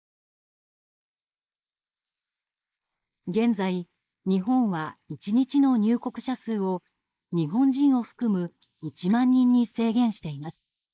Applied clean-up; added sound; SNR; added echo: neural mask model Resemble Enhance denoiser.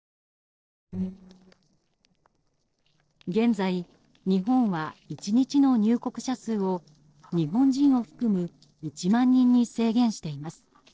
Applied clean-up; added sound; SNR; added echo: neural separator model SepFormer DNS4.